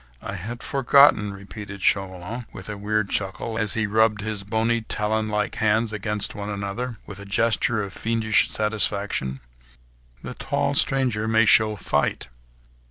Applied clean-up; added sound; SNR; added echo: none; none; none; none.